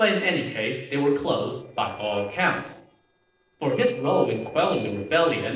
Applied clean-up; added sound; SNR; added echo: neural separator model SepFormer DNS4.